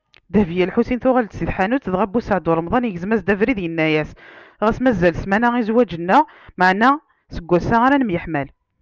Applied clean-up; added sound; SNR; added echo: none; none; none; none.